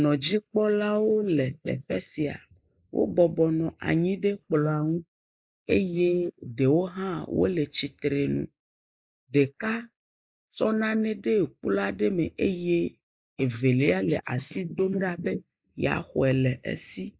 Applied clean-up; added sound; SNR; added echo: neural mask model Resemble Enhance denoiser.